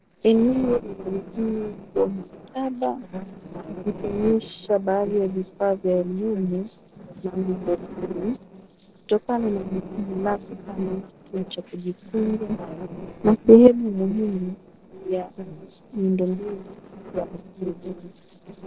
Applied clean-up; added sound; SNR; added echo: neural separator model SepFormer DNS4.